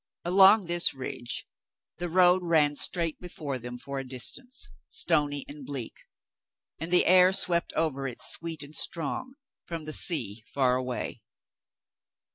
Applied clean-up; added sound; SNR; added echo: none; none; none; none.